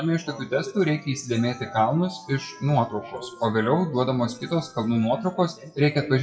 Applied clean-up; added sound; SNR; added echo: classical method WPE with log-MMSE.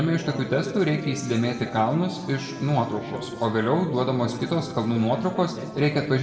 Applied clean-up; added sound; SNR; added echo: none; Wind instrument, woodwind instrument; 18 dB; reverberation time 1.4 s.